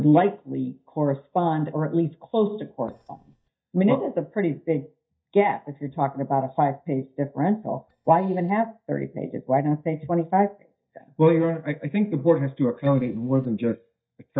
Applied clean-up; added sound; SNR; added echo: neural mask model DeepFilterNet 3.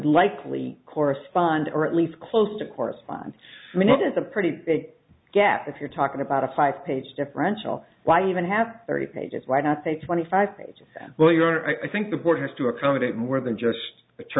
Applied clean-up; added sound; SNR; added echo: none; none; none; none.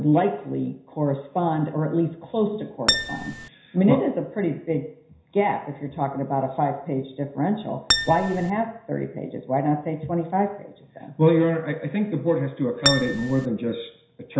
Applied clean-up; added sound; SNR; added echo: none; Acoustic guitar; 1 dB; reverberation time 0.5 s.